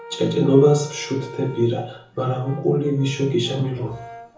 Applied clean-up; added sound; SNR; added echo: none; Brass instrument; 19 dB; reverberation time 0.7 s.